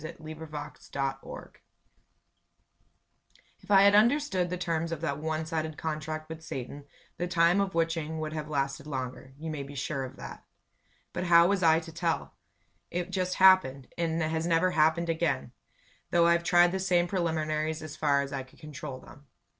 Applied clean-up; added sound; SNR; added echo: none; none; none; none.